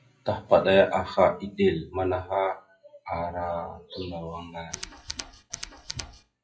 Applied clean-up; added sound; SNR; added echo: classical method WPE with log-MMSE.